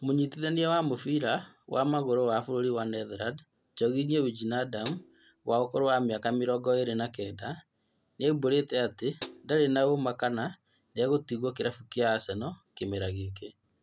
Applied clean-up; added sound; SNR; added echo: none; Hi-hat; 18 dB; none.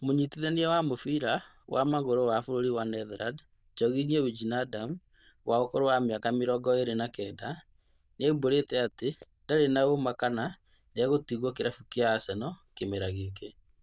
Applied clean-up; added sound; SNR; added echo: neural diffusion model UNIVERSE++.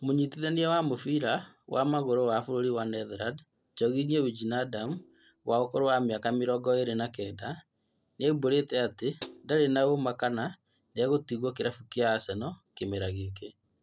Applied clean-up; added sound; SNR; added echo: neural separator model SepFormer DNS4.